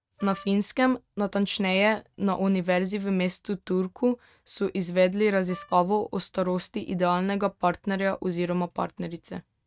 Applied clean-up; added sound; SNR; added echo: neural mask model RNNoise.